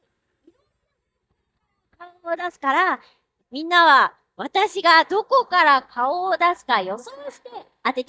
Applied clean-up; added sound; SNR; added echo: neural mask model DeepFilterNet 3.